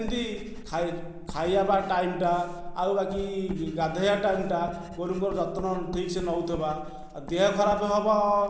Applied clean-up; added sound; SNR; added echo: none; Writing; 13 dB; none.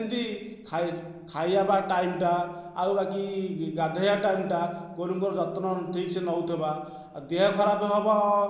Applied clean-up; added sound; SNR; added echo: none; none; none; none.